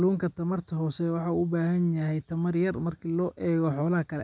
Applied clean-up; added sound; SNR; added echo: none; none; none; none.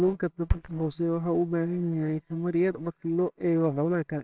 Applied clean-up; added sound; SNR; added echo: neural separator model SepFormer WHAMR!.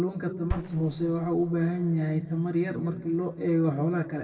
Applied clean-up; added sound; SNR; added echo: neural separator model SepFormer DNS4.